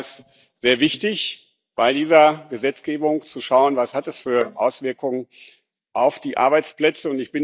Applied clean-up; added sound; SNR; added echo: neural mask model DeepFilterNet 3.